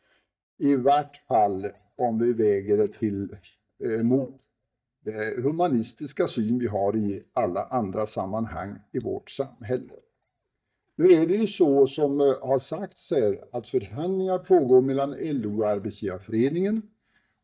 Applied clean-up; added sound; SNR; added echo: neural mask model DeepFilterNet 3.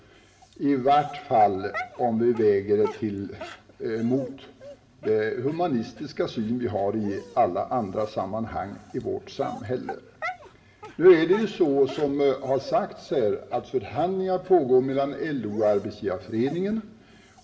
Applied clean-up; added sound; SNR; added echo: none; Dog; 18 dB; reverberation time 1.0 s.